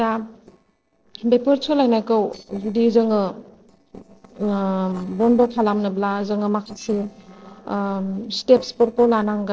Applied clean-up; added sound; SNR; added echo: neural separator model SepFormer DNS4.